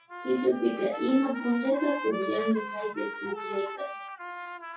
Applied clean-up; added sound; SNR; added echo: classical method WPE with log-MMSE.